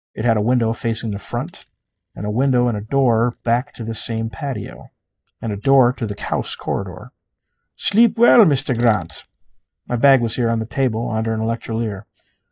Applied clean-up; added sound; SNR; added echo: neural mask model DeepFilterNet 3.